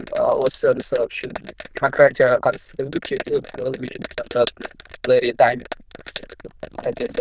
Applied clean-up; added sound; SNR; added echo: neural diffusion model UNIVERSE++.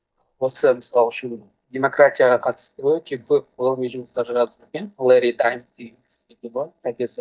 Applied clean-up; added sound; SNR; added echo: neural mask model DeepFilterNet 3.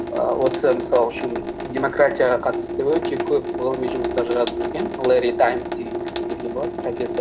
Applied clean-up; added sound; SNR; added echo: none; Sink (filling or washing) / Water tap, faucet; 5 dB; none.